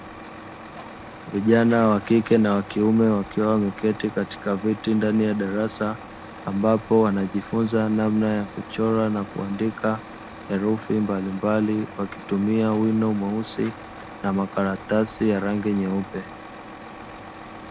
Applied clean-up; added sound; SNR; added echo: none; Truck; 16 dB; none.